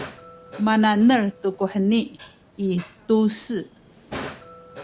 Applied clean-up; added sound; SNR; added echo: none; Dishes, pots, and pans; 18 dB; none.